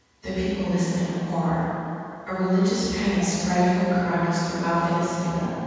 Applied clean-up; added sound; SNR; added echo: none; none; none; reverberation time 2.1 s.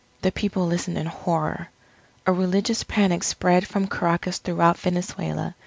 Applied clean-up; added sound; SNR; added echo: none; none; none; none.